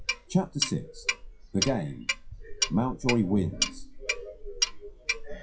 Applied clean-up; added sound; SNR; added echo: classical method WPE with log-MMSE.